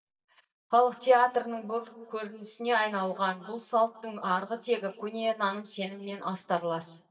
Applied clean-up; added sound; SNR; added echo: neural mask model DeepFilterNet 3.